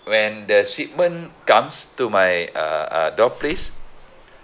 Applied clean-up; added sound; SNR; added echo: none; Slam / Alarm; 17 dB; none.